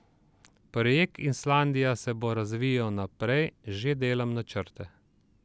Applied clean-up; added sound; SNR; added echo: none; none; none; none.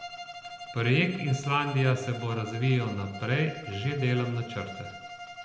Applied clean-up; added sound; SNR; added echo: none; Bowed string instrument; 13 dB; reverberation time 0.8 s.